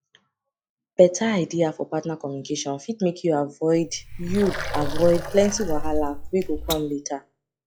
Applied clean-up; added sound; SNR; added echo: classical method log-MMSE.